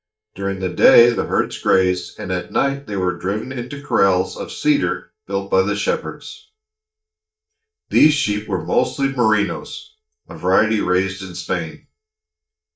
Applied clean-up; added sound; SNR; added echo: neural mask model DeepFilterNet 3.